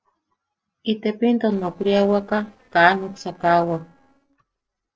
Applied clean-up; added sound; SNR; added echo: neural separator model SepFormer DNS4.